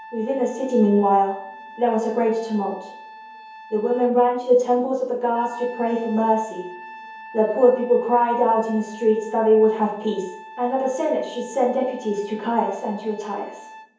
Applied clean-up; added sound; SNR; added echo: none; Trumpet; 19 dB; reverberation time 0.7 s.